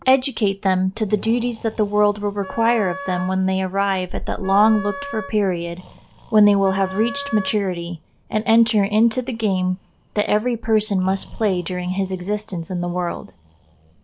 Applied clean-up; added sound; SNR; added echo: none; Wind instrument, woodwind instrument + Breathing; 15 dB; none.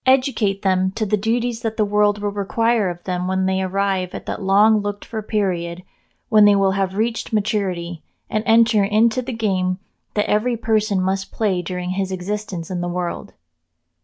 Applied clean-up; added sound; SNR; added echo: none; none; none; none.